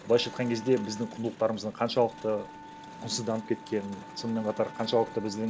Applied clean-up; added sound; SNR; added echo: none; Wind instrument, woodwind instrument + Crowd; 15 dB; none.